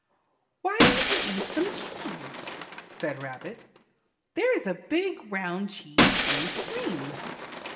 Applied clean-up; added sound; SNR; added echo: none; Shatter; -4 dB; reverberation time 0.9 s.